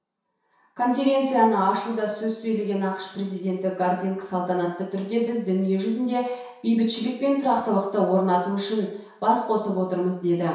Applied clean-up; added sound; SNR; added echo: none; none; none; reverberation time 0.7 s.